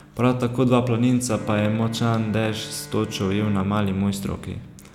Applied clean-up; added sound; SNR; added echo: none; Bowed string instrument; 17 dB; none.